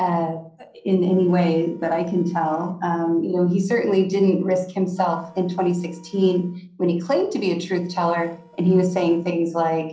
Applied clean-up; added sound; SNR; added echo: neural separator model SepFormer DNS4.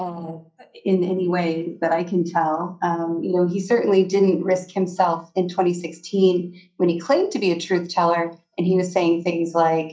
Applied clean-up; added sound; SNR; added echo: neural mask model DeepFilterNet 3.